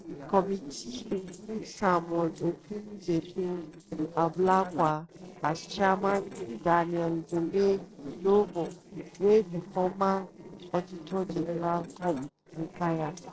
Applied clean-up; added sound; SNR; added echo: neural separator model SepFormer DNS4.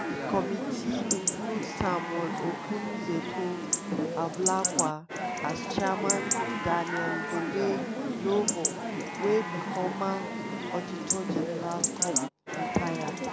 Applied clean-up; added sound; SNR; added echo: none; Chatter / Chirp, tweet / Livestock, farm animals, working animals; -1 dB; none.